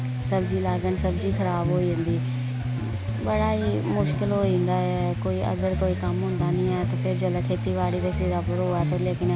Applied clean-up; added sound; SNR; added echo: none; Bass guitar; 0 dB; none.